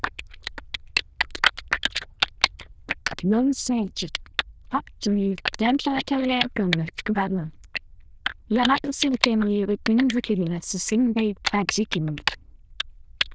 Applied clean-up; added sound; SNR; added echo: neural diffusion model UNIVERSE++.